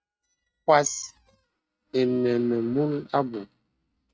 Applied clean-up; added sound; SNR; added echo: neural mask model RNNoise.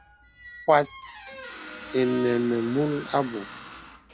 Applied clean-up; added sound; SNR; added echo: none; Squeak; 14 dB; none.